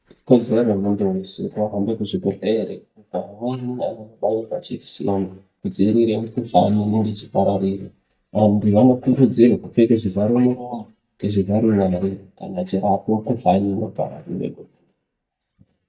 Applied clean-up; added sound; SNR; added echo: neural mask model DeepFilterNet 3.